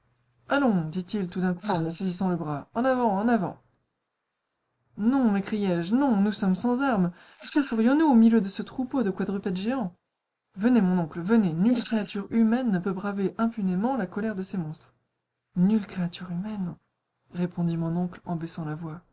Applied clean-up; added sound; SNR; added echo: neural mask model Resemble Enhance denoiser.